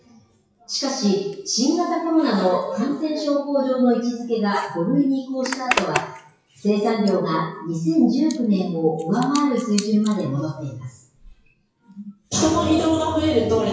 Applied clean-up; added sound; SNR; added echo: classical method WPE with log-MMSE.